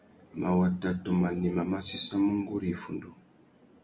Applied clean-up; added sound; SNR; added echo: none; none; none; none.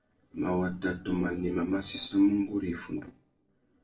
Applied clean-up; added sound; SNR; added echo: neural separator model SepFormer DNS4.